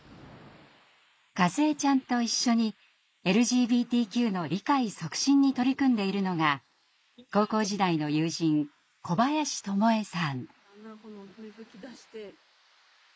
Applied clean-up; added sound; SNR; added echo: neural mask model Resemble Enhance denoiser.